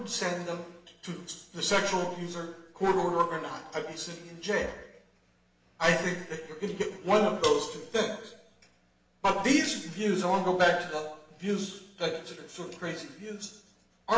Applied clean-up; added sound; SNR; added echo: none; Gunshot, gunfire; 17 dB; reverberation time 0.8 s.